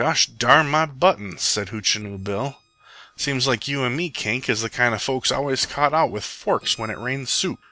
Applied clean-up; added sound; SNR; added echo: neural separator model SepFormer DNS4.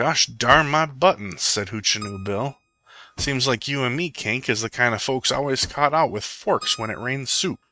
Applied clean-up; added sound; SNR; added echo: neural mask model RNNoise.